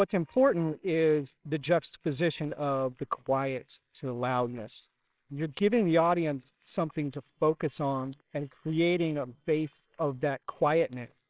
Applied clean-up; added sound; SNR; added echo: neural separator model SepFormer WHAMR!.